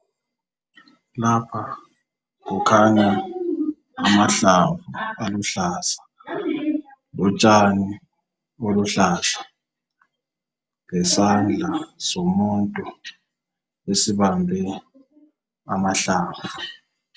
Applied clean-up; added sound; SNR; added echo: none; none; none; none.